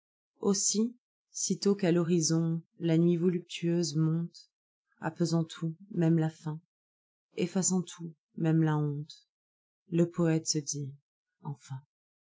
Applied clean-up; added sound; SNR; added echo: none; none; none; none.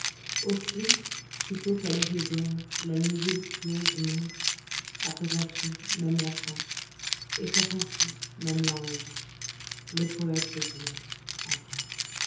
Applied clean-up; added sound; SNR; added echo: none; Keys jangling; 0 dB; reverberation time 0.8 s.